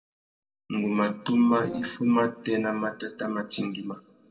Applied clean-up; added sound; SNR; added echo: neural separator model SepFormer DNS4.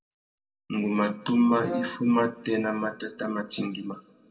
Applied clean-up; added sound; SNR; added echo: none; Brass instrument; 12 dB; reverberation time 1.7 s.